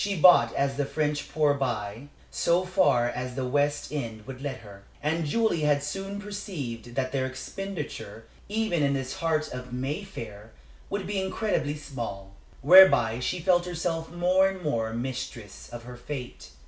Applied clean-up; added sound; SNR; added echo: none; none; none; none.